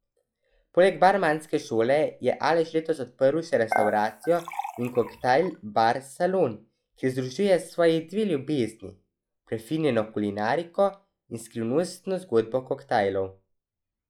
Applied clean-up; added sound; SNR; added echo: classical method log-MMSE.